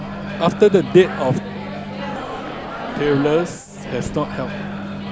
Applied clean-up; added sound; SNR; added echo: none; Microwave oven; 7 dB; none.